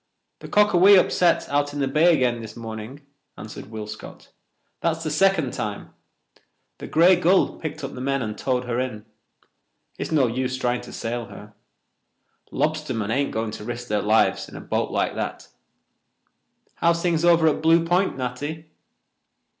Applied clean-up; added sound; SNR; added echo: none; none; none; none.